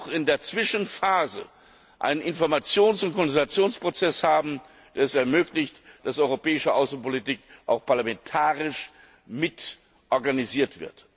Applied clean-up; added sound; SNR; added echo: none; none; none; none.